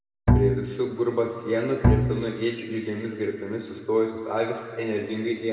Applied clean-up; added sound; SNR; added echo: none; Bowed string instrument; -3 dB; reverberation time 2.0 s.